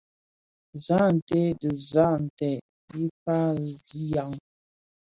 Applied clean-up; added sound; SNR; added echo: none; none; none; none.